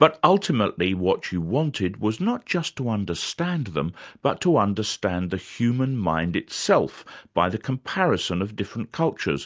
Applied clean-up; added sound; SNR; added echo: none; none; none; none.